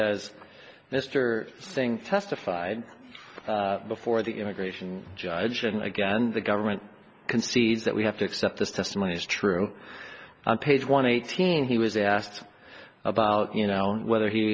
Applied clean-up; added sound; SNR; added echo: none; none; none; none.